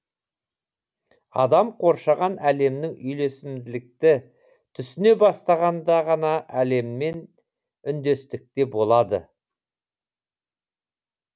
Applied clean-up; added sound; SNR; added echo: none; none; none; none.